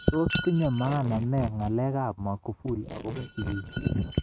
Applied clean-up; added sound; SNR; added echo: neural mask model RNNoise.